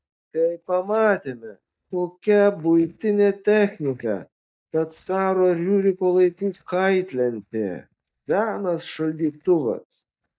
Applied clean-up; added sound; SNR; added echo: neural mask model DeepFilterNet 3.